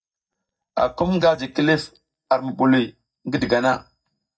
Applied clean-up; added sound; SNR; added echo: neural mask model DeepFilterNet 3.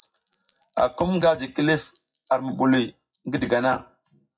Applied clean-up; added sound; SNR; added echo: classical method WPE with log-MMSE.